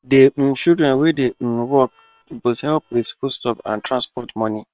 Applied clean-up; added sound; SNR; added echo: neural separator model SepFormer WHAM!.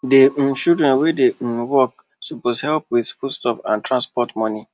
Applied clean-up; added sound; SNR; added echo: none; none; none; none.